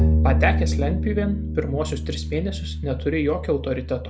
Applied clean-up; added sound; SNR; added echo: none; Bowed string instrument; -2 dB; none.